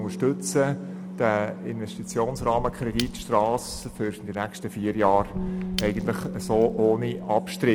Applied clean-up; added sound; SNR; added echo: none; Bass guitar + Shatter / Crushing; 9 dB; none.